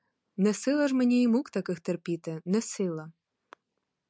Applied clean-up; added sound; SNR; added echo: none; none; none; none.